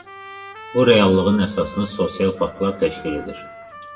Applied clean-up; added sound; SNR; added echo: none; Trumpet; 18 dB; reverberation time 0.7 s.